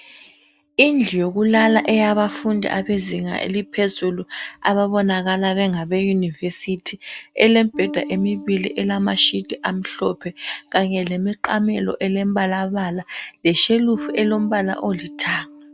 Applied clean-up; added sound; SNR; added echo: none; Bass guitar; 17 dB; none.